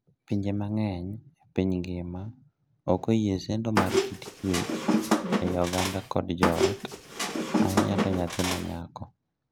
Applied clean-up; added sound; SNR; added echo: none; Squeak; -2 dB; none.